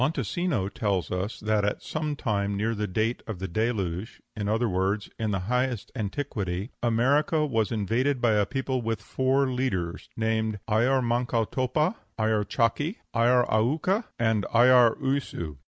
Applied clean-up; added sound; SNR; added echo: none; none; none; none.